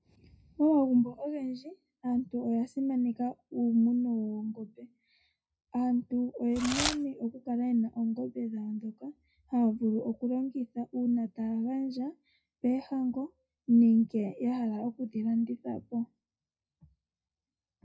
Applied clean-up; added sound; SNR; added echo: classical method WPE with log-MMSE.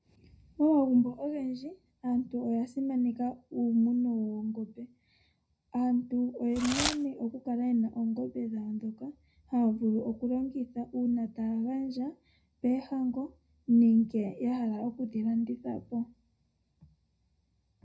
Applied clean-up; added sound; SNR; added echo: none; Packing tape, duct tape / Tearing; 8 dB; reverberation time 0.3 s.